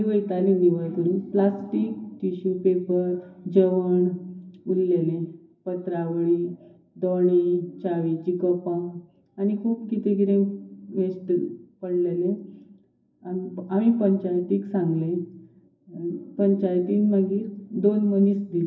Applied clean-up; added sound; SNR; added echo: none; none; none; reverberation time 0.4 s.